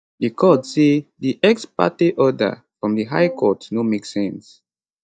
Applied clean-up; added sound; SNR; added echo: neural mask model DeepFilterNet 3.